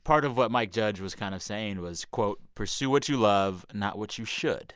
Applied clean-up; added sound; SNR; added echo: none; none; none; none.